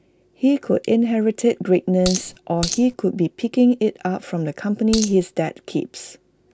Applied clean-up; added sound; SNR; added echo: none; Coin (dropping); 7 dB; none.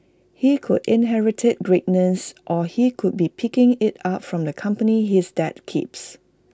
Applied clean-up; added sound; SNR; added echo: none; none; none; none.